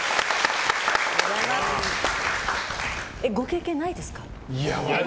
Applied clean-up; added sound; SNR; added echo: none; Wind; 14 dB; none.